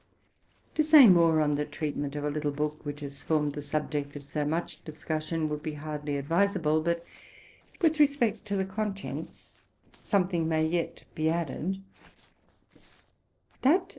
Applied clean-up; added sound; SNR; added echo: neural separator model SepFormer DNS4.